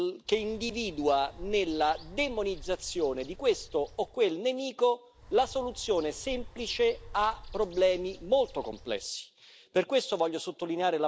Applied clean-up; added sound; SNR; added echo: none; Bird; 16 dB; none.